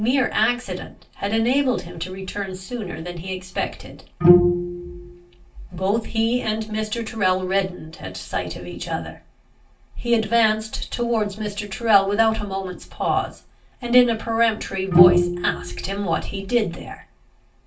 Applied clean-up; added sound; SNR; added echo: none; Bowed string instrument; -4 dB; reverberation time 0.2 s.